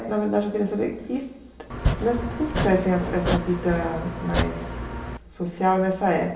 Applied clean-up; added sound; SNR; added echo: none; Domestic sounds, home sounds; 2 dB; reverberation time 1.1 s.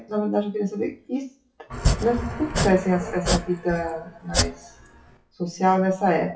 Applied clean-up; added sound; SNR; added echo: classical method WPE with log-MMSE.